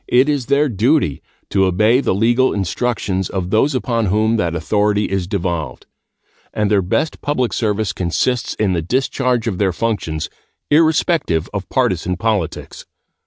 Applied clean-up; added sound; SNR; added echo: none; none; none; none.